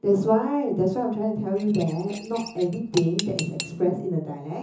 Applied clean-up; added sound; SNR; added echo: none; Cutlery, silverware / Dishes, pots, and pans; 13 dB; reverberation time 0.6 s.